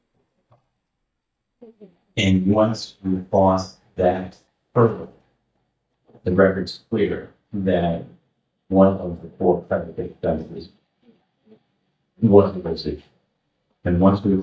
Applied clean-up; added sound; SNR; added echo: neural mask model DeepFilterNet 3.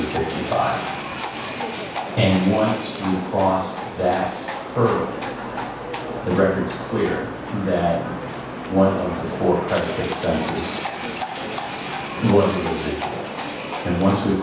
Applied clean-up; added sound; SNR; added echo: none; Livestock, farm animals, working animals; 6 dB; reverberation time 0.7 s.